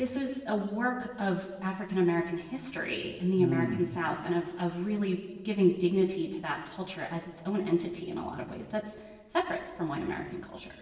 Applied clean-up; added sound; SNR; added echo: none; none; none; reverberation time 1.2 s.